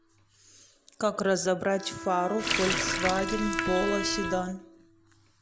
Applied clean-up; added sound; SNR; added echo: none; Water tap, faucet + Bowed string instrument; 4 dB; none.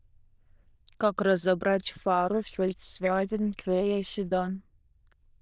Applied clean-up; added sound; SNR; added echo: neural diffusion model UNIVERSE++.